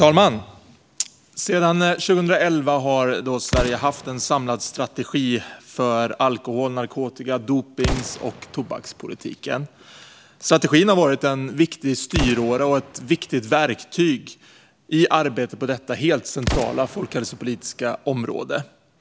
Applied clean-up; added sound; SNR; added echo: none; Explosion; 13 dB; none.